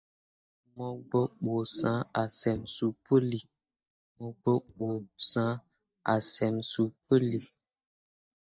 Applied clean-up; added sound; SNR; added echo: neural mask model DeepFilterNet 3.